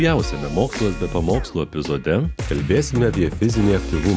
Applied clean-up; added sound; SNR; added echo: none; none; none; none.